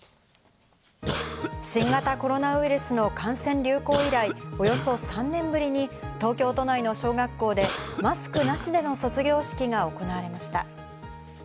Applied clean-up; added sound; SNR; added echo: none; Cough; 6 dB; none.